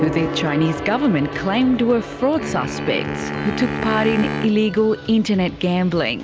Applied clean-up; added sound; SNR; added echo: none; Wind instrument, woodwind instrument + Gong; 7 dB; none.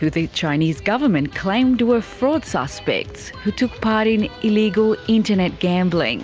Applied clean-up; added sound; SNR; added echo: none; none; none; none.